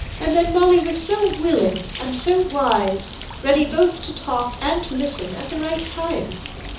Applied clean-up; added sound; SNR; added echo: none; Bird; 12 dB; reverberation time 0.6 s.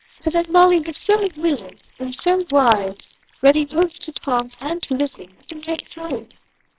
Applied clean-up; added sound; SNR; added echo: neural separator model SepFormer WHAMR!.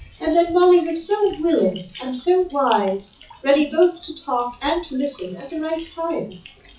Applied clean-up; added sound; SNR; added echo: classical method WPE with log-MMSE.